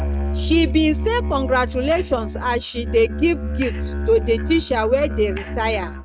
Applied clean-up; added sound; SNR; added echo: neural mask model RNNoise.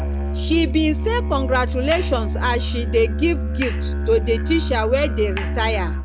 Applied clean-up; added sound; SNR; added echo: none; Musical instrument; 1 dB; none.